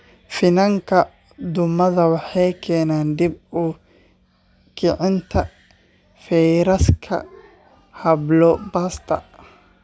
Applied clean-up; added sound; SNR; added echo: none; none; none; none.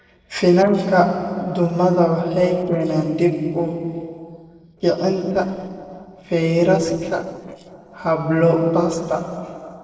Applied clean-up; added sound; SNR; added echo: neural separator model SepFormer DNS4.